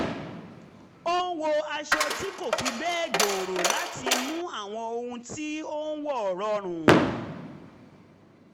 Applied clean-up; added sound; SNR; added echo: none; Fireworks + Coin (dropping); -2 dB; none.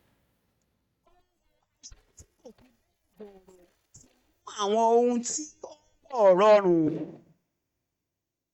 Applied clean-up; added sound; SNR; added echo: neural mask model DeepFilterNet 3.